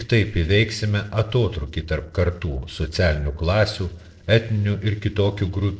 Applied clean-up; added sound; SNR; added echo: neural separator model SepFormer DNS4.